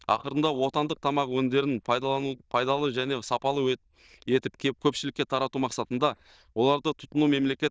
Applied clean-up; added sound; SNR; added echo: neural diffusion model UNIVERSE++.